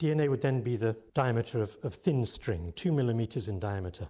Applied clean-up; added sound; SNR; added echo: none; none; none; none.